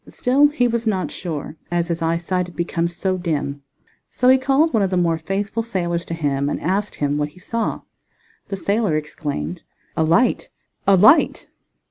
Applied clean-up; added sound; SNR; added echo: none; none; none; none.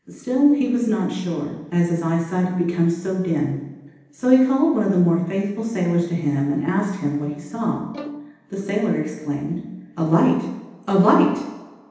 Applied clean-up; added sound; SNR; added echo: none; Bowed string instrument; 19 dB; reverberation time 0.9 s.